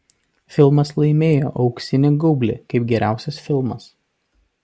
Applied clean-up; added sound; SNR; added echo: none; none; none; none.